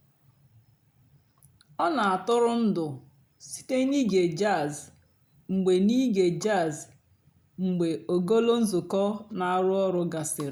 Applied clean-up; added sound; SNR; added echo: none; none; none; none.